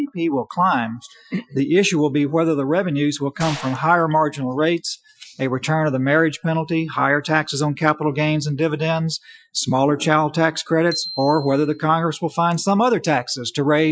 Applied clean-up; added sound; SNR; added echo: classical method Wiener filter.